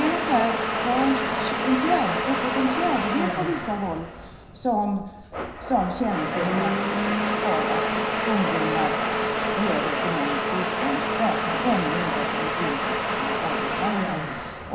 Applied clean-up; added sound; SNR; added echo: none; Domestic sounds, home sounds; -2 dB; reverberation time 0.9 s.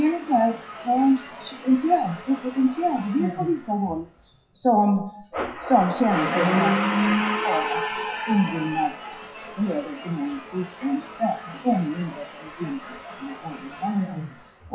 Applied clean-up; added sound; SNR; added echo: classical method WPE with log-MMSE.